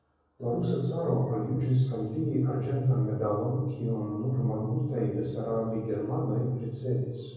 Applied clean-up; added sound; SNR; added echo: none; none; none; reverberation time 1.1 s.